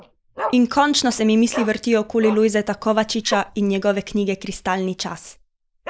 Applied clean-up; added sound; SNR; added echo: neural mask model Resemble Enhance denoiser.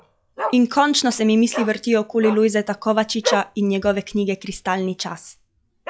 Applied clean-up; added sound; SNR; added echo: classical method log-MMSE.